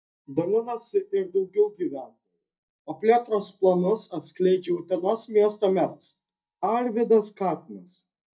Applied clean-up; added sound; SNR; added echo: neural mask model DeepFilterNet 3.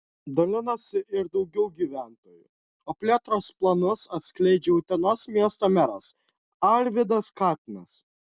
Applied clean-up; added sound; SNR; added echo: none; none; none; none.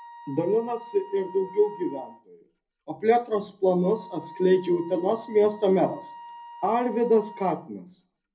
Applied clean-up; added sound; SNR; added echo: none; Wind instrument, woodwind instrument; 18 dB; reverberation time 0.3 s.